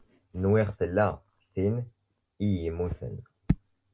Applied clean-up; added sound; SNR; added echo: none; none; none; none.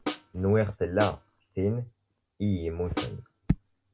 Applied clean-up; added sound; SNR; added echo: none; Snare drum; 9 dB; none.